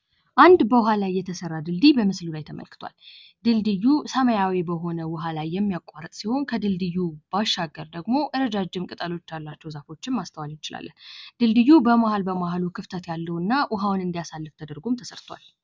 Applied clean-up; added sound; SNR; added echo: none; none; none; none.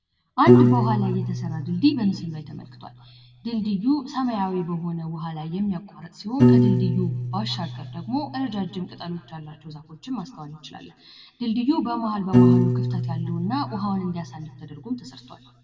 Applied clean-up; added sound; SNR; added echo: none; Piano; -1 dB; reverberation time 1.0 s.